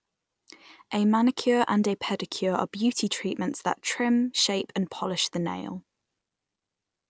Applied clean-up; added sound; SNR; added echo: none; none; none; none.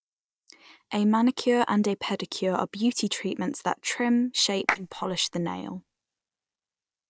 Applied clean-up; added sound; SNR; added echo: neural mask model DeepFilterNet 3.